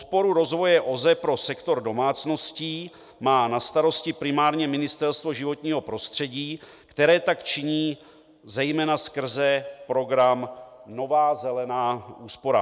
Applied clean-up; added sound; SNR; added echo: none; none; none; none.